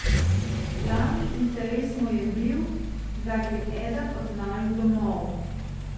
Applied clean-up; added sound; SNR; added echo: none; Accelerating, revving, vroom; 0 dB; reverberation time 1.3 s.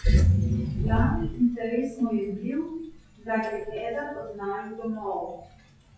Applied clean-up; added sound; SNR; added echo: classical method WPE with log-MMSE.